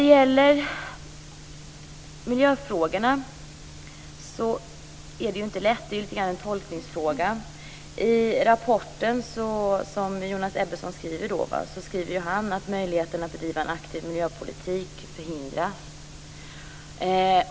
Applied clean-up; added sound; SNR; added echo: none; none; none; none.